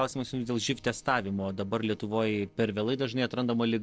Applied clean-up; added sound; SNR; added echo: neural separator model SepFormer DNS4.